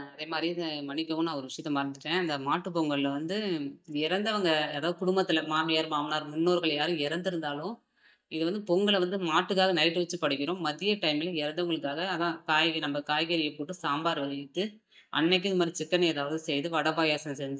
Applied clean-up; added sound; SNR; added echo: neural mask model DeepFilterNet 3.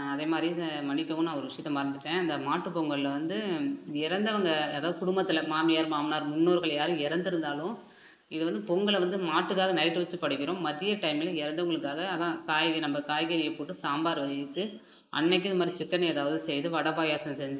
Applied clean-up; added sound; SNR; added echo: neural mask model Resemble Enhance denoiser.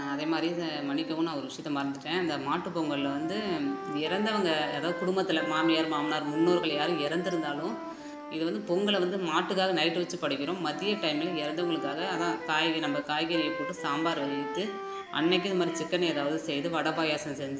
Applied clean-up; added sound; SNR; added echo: none; Wind instrument, woodwind instrument; 11 dB; none.